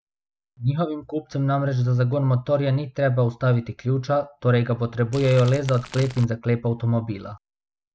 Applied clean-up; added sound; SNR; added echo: none; Crumpling, crinkling / Crackle; 16 dB; none.